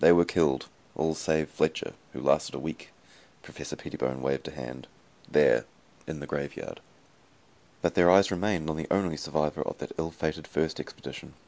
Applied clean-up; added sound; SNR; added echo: none; none; none; none.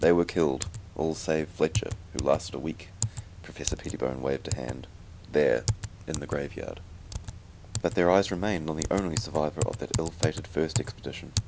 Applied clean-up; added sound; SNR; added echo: none; Typing; 6 dB; none.